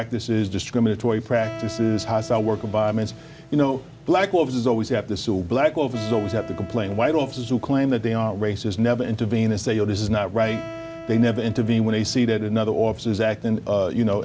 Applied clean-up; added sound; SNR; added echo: none; Acoustic guitar; 19 dB; none.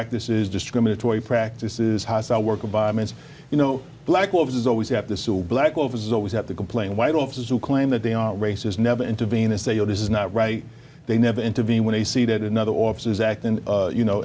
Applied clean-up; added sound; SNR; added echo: none; none; none; none.